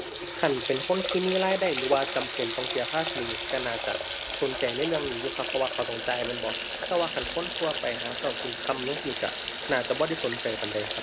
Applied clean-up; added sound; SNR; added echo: none; Water tap, faucet; 3 dB; none.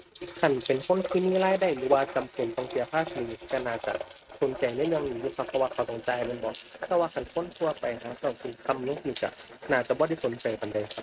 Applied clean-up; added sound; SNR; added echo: neural mask model RNNoise.